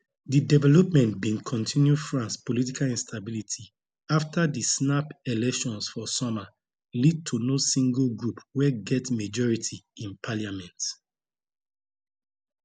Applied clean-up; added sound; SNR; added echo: none; none; none; none.